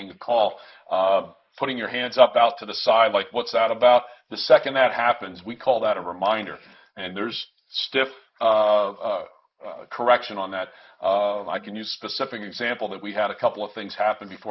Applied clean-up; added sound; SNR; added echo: neural mask model Resemble Enhance denoiser.